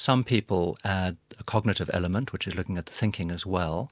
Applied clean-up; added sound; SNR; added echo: none; none; none; none.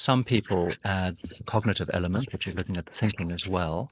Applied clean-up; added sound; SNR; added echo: neural mask model Resemble Enhance denoiser.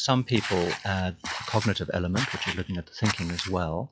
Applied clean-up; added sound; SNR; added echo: classical method log-MMSE.